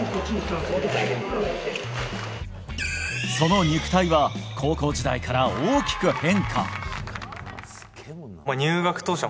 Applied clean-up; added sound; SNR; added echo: none; none; none; none.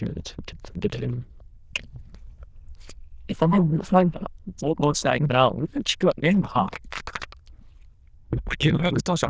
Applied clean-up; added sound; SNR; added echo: neural diffusion model UNIVERSE++.